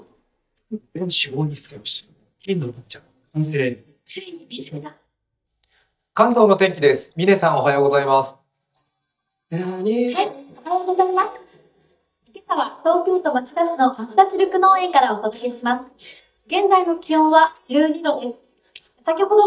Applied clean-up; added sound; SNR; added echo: neural mask model DeepFilterNet 3.